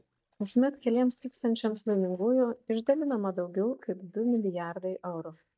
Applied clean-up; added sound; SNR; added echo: neural mask model DeepFilterNet 3.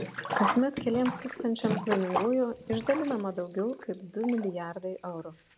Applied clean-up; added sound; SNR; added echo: none; Sink (filling or washing); 6 dB; none.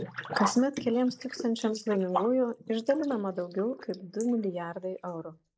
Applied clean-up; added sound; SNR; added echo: neural mask model Resemble Enhance denoiser.